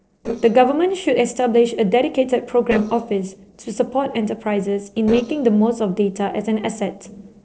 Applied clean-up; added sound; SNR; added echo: neural separator model SepFormer DNS4.